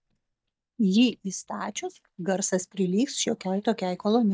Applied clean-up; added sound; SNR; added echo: neural mask model DeepFilterNet 3.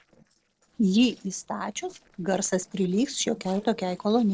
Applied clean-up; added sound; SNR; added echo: neural separator model SepFormer DNS4.